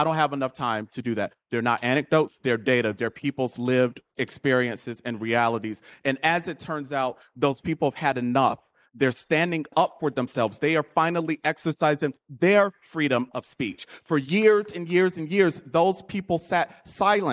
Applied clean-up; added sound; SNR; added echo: neural mask model Resemble Enhance denoiser.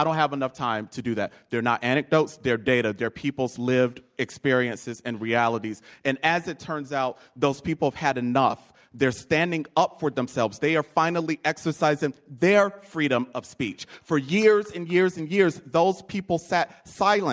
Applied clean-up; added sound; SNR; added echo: none; none; none; none.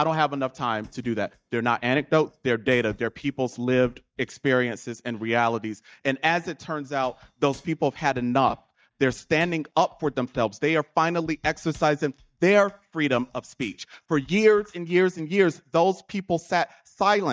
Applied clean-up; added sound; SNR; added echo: neural mask model DeepFilterNet 3.